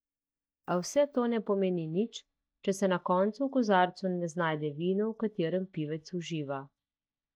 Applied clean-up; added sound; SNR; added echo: neural mask model DeepFilterNet 3.